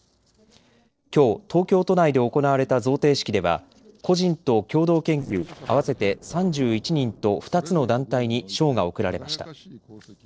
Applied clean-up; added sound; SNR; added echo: neural separator model SepFormer DNS4.